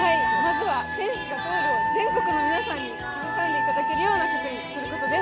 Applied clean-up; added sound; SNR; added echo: none; Wind instrument, woodwind instrument; -3 dB; none.